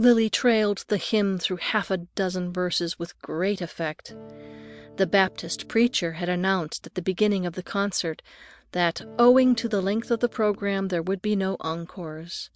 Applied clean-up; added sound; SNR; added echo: none; Electric guitar / Strum; 20 dB; none.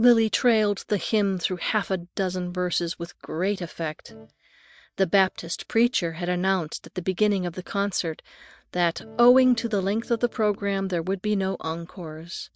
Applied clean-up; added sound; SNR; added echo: neural mask model DeepFilterNet 3.